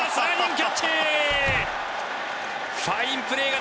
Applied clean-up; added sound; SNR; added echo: none; Slam; 16 dB; none.